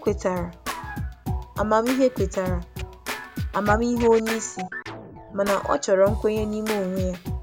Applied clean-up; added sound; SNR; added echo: none; Scratching (performance technique); 7 dB; none.